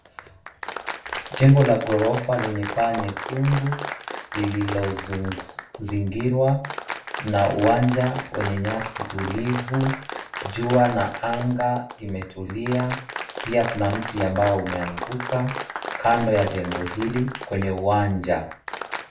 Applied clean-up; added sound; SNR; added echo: none; Applause; 9 dB; reverberation time 0.4 s.